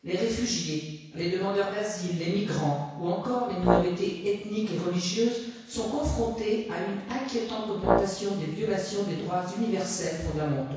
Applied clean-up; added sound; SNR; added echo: none; Brass instrument; 0 dB; reverberation time 1.1 s.